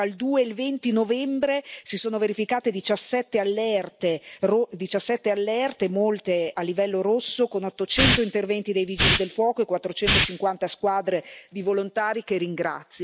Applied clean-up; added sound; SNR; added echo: none; Hiss; -5 dB; none.